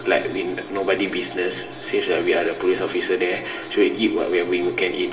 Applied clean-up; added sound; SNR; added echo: none; none; none; reverberation time 0.8 s.